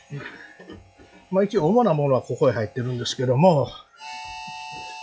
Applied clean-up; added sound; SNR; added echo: classical method log-MMSE.